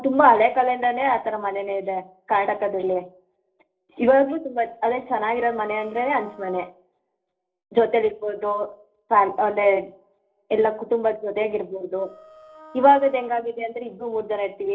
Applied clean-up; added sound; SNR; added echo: neural separator model SepFormer DNS4.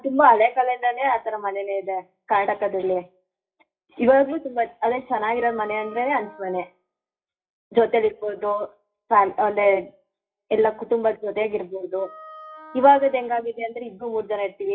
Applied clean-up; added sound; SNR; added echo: classical method WPE with log-MMSE.